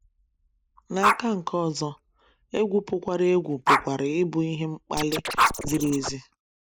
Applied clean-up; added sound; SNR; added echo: neural mask model Resemble Enhance denoiser.